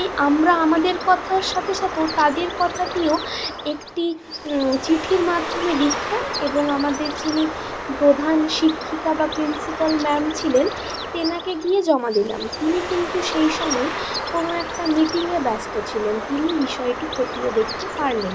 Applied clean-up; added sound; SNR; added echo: none; Bird; 7 dB; none.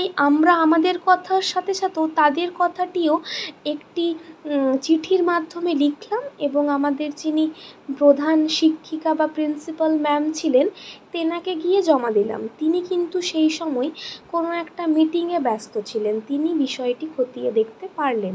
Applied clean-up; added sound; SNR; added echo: none; none; none; none.